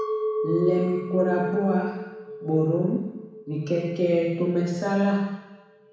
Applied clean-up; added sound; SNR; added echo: none; Chink, clink; 8 dB; reverberation time 1.1 s.